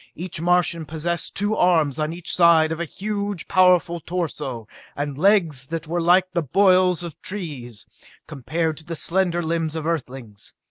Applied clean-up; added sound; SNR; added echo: none; none; none; none.